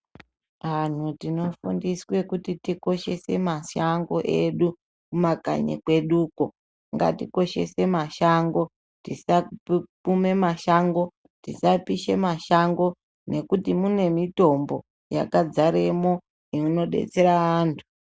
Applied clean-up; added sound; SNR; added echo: none; none; none; none.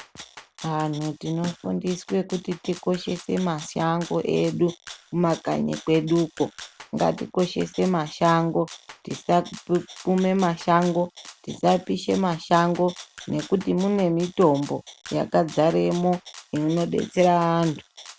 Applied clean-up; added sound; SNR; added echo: none; Rattle (instrument); 20 dB; none.